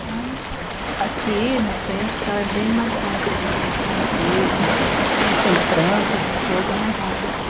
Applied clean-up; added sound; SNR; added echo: none; Waves, surf; -3 dB; none.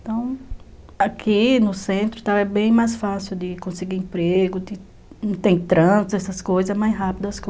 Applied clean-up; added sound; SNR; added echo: none; none; none; none.